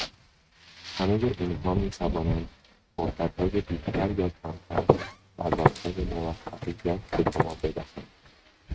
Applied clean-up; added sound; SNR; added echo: neural mask model RNNoise.